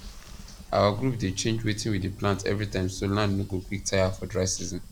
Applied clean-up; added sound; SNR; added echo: none; Fire; 14 dB; none.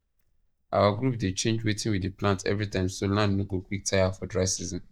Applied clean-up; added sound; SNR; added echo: neural mask model DeepFilterNet 3.